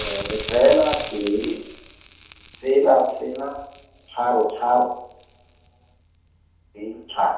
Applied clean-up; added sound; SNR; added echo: none; Crackle; 15 dB; reverberation time 0.8 s.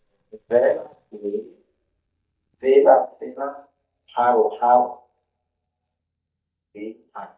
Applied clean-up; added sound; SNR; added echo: neural mask model DeepFilterNet 3.